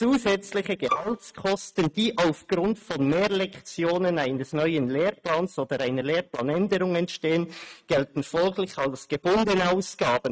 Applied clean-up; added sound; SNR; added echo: neural mask model RNNoise.